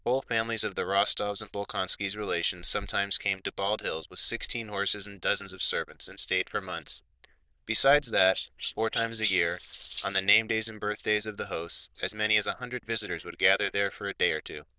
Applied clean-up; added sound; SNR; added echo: neural diffusion model UNIVERSE++.